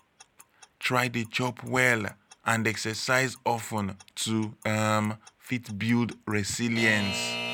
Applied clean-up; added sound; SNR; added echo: none; Alarm / Clock; 13 dB; none.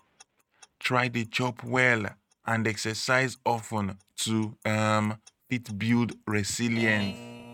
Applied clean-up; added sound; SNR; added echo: neural mask model RNNoise.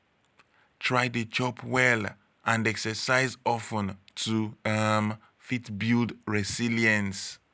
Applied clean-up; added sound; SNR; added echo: none; none; none; none.